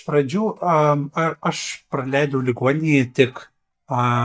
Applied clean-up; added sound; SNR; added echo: neural mask model DeepFilterNet 3.